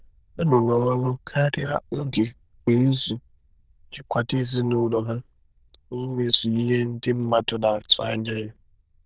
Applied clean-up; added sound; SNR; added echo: neural diffusion model UNIVERSE++.